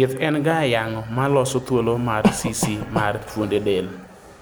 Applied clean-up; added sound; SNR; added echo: none; Cough; 5 dB; none.